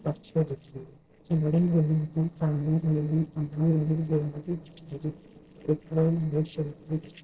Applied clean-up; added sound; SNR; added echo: neural separator model SepFormer DNS4.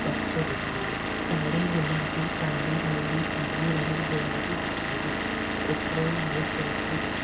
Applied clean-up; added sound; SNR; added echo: none; Engine / Vehicle; -2 dB; reverberation time 2.1 s.